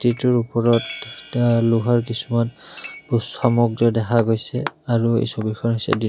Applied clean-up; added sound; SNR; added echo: none; Chink, clink + Hi-hat; 17 dB; none.